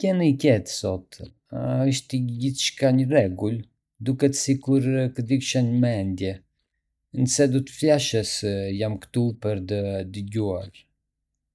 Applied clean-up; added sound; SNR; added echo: neural mask model DeepFilterNet 3.